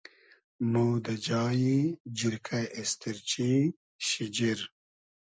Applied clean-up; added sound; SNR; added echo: none; none; none; none.